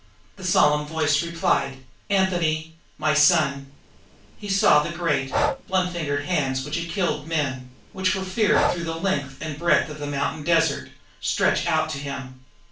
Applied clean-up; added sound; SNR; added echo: none; Breathing; 7 dB; reverberation time 0.3 s.